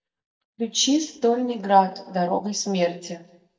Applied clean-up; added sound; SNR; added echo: neural mask model DeepFilterNet 3.